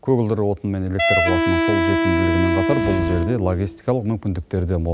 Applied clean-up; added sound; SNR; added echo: none; Wind instrument, woodwind instrument; 1 dB; none.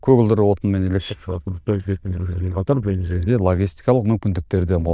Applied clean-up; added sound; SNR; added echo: neural diffusion model UNIVERSE++.